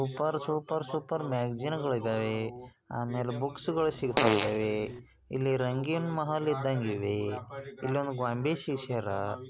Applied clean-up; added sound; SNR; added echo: none; Fart; -1 dB; none.